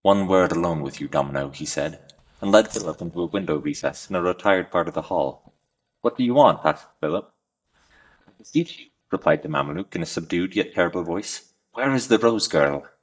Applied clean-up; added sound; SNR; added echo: neural mask model DeepFilterNet 3.